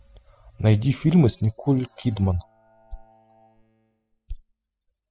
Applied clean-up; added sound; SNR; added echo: classical method spectral subtraction.